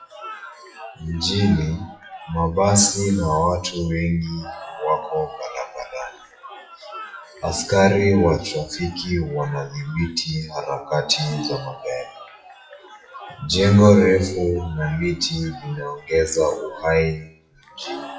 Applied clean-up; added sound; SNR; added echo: classical method WPE with log-MMSE.